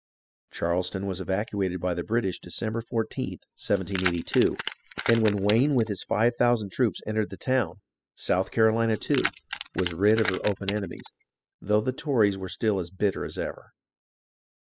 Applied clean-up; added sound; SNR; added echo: classical method spectral subtraction.